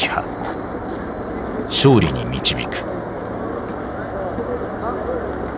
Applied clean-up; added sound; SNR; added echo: none; none; none; none.